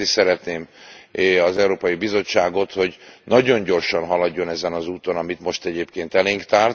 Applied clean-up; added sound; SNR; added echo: none; none; none; none.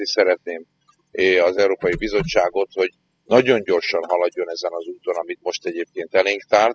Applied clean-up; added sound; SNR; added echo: classical method spectral subtraction.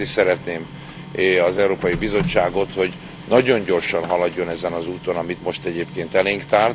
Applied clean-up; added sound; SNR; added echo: none; Printer; 13 dB; none.